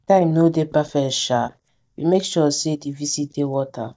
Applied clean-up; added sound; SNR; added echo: neural mask model DeepFilterNet 3.